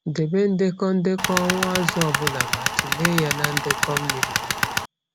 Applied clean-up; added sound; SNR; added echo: none; Tools; 0 dB; none.